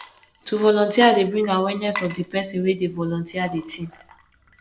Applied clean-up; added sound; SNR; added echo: none; Water / Liquid; 18 dB; none.